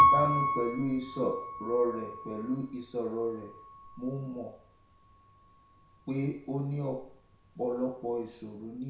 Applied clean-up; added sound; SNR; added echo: none; Piano; 0 dB; reverberation time 0.6 s.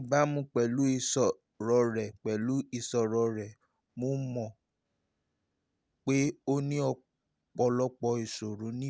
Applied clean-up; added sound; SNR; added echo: none; none; none; none.